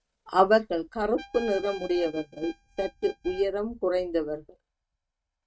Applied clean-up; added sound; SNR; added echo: neural mask model RNNoise.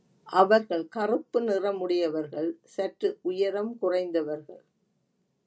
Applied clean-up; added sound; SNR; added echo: none; none; none; none.